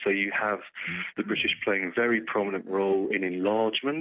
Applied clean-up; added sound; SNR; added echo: neural mask model RNNoise.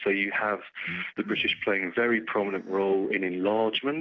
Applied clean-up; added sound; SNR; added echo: none; Breathing; 19 dB; none.